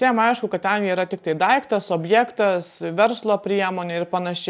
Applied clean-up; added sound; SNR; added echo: none; none; none; none.